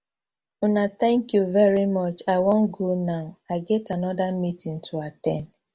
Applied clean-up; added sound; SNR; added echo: none; none; none; none.